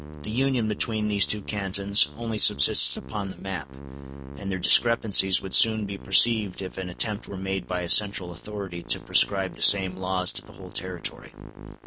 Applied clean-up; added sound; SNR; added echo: neural mask model RNNoise.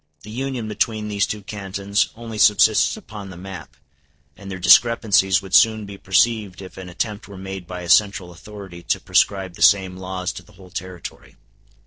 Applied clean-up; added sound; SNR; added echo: neural separator model SepFormer DNS4.